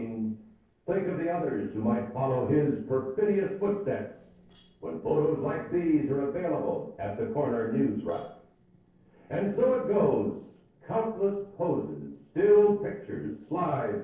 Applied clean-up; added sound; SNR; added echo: neural separator model SepFormer DNS4.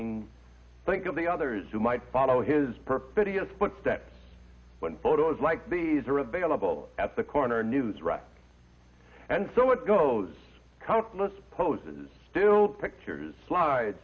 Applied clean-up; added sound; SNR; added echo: none; none; none; none.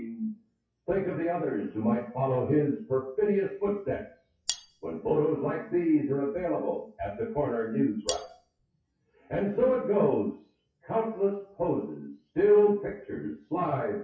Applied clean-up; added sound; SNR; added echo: classical method WPE with log-MMSE.